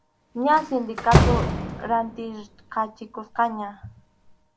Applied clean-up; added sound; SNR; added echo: none; Slam; 0 dB; none.